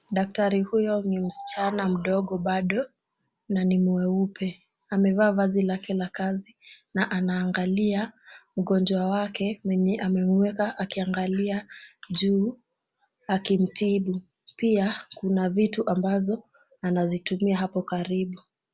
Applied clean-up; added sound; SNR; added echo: none; none; none; none.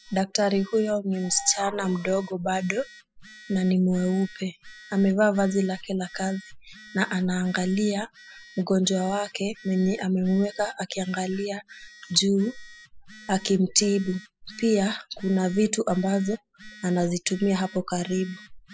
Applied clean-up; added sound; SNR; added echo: classical method spectral subtraction.